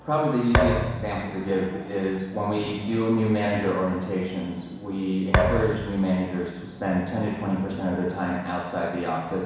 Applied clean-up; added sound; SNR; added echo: none; Thump, thud; -1 dB; reverberation time 1.1 s.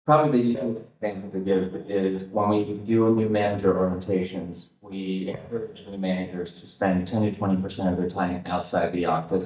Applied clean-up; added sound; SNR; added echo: neural mask model DeepFilterNet 3.